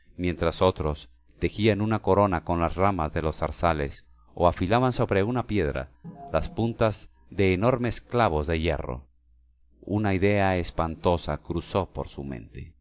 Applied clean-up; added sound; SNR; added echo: none; Organ; 17 dB; none.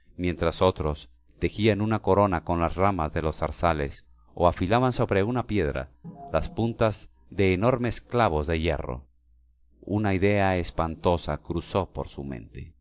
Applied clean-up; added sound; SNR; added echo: neural separator model SepFormer DNS4.